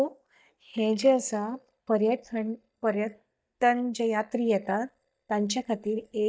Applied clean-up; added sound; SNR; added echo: neural mask model DeepFilterNet 3.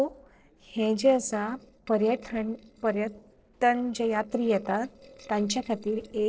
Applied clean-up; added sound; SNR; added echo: neural separator model SepFormer DNS4.